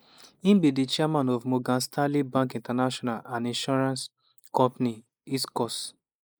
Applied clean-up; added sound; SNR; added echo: neural mask model Resemble Enhance denoiser.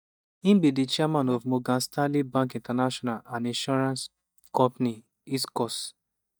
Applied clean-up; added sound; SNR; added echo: neural mask model DeepFilterNet 3.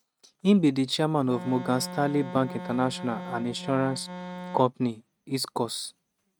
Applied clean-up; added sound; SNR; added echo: neural mask model RNNoise.